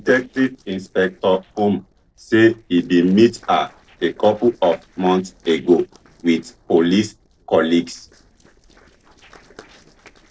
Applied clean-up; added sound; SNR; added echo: neural separator model SepFormer DNS4.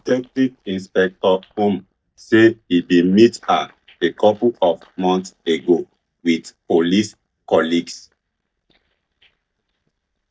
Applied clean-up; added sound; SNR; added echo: neural mask model DeepFilterNet 3.